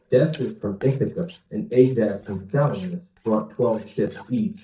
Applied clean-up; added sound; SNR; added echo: neural mask model DeepFilterNet 3.